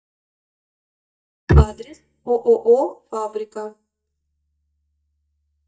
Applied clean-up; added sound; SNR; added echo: neural mask model DeepFilterNet 3.